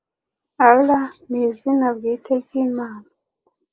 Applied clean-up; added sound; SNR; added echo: neural mask model Resemble Enhance denoiser.